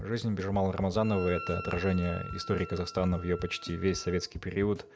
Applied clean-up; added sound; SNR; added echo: none; Wind instrument, woodwind instrument; 14 dB; none.